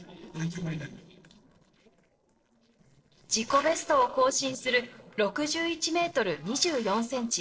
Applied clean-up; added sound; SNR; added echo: neural separator model SepFormer DNS4.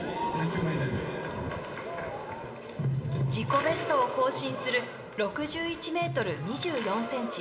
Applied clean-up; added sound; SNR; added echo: none; Thunder / Wind; 16 dB; reverberation time 0.9 s.